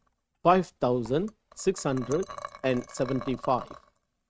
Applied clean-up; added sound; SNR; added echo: neural mask model RNNoise.